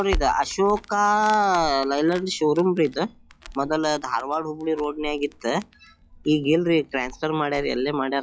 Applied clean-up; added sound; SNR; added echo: classical method log-MMSE.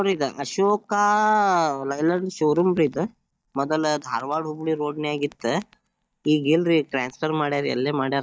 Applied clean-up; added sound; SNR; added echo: neural mask model DeepFilterNet 3.